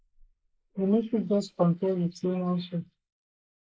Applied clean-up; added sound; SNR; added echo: neural mask model Resemble Enhance denoiser.